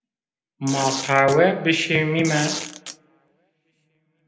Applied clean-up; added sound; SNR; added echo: none; Tearing; 8 dB; reverberation time 0.7 s.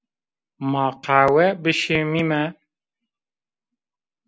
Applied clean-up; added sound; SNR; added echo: none; none; none; none.